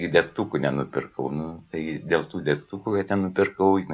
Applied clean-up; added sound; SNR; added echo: none; none; none; none.